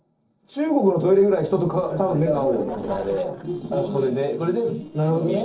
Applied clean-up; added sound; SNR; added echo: neural separator model SepFormer DNS4.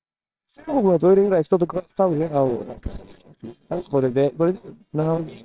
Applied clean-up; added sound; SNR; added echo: neural separator model SepFormer WHAMR!.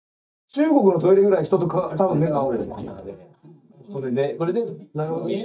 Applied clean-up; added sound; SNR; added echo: neural mask model DeepFilterNet 3.